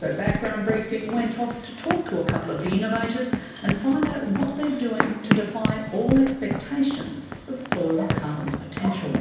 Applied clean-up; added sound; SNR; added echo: none; Run; 4 dB; reverberation time 0.9 s.